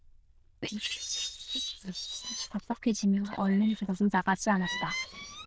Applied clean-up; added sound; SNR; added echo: neural diffusion model UNIVERSE++.